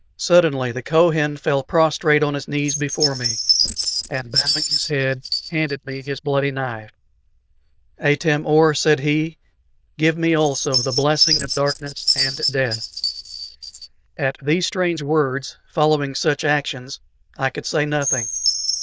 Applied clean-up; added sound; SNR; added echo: neural diffusion model UNIVERSE++.